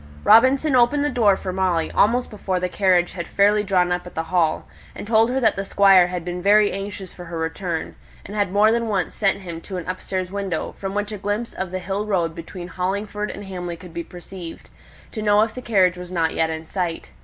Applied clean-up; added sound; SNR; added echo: none; none; none; none.